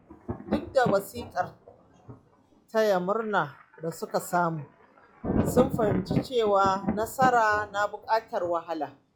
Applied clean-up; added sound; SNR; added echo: classical method log-MMSE.